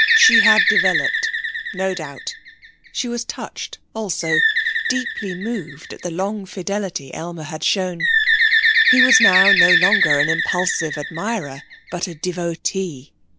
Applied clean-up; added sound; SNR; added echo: none; Bird; -5 dB; none.